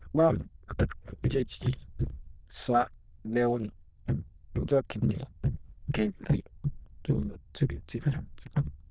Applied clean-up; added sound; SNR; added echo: neural diffusion model UNIVERSE++.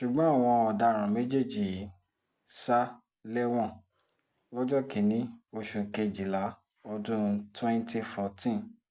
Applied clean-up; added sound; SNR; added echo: none; none; none; none.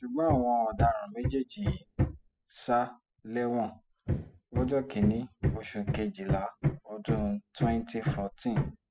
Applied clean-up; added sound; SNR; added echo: classical method spectral subtraction.